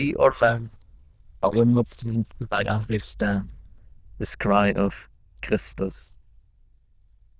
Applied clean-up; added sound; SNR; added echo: neural diffusion model UNIVERSE++.